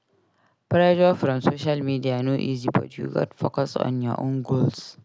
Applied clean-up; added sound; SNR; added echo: none; none; none; none.